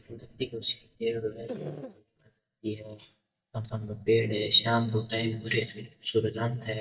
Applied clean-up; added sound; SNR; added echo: neural mask model DeepFilterNet 3.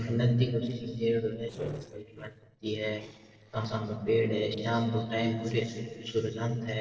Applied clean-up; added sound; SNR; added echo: neural separator model SepFormer DNS4.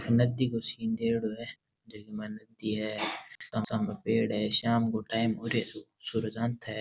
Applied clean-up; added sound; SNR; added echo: none; none; none; none.